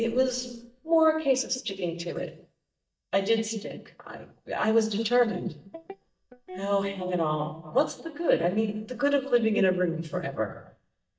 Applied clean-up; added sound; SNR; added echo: neural mask model DeepFilterNet 3.